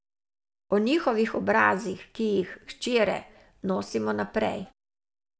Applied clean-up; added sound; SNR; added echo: none; none; none; none.